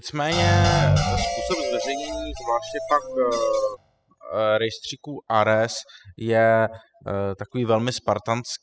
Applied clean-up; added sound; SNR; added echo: classical method spectral subtraction.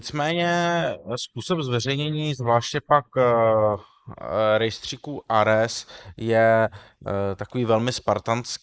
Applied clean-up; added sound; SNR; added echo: neural mask model Resemble Enhance denoiser.